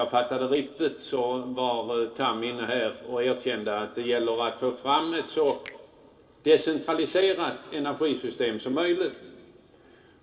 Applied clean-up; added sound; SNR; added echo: neural separator model SepFormer DNS4.